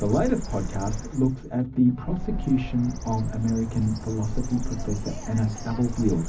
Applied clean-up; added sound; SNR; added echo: none; Bird; 7 dB; reverberation time 0.4 s.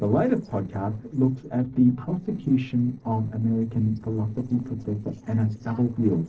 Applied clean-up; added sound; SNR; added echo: neural separator model SepFormer DNS4.